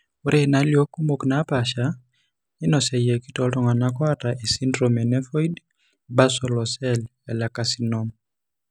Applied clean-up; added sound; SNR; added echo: none; none; none; none.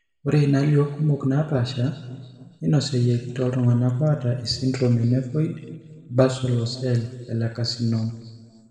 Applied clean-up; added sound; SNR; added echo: none; none; none; reverberation time 1.7 s.